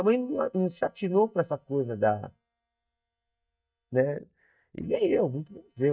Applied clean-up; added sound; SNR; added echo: neural mask model DeepFilterNet 3.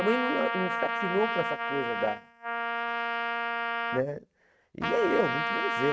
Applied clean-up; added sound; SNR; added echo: neural mask model RNNoise.